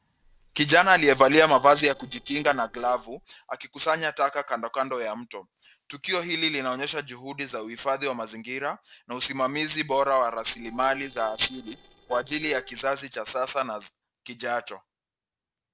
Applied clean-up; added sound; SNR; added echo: neural separator model SepFormer DNS4.